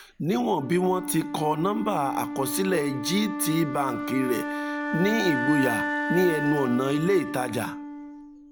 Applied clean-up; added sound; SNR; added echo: none; Wind instrument, woodwind instrument; 5 dB; none.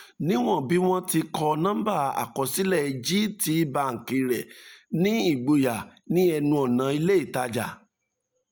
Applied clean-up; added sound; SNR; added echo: none; none; none; none.